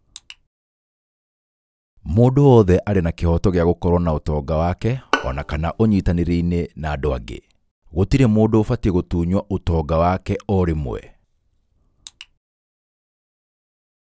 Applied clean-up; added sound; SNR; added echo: none; Bowed string instrument; 8 dB; none.